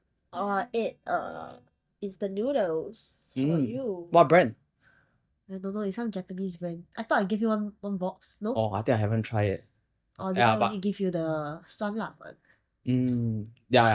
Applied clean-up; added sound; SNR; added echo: neural mask model DeepFilterNet 3.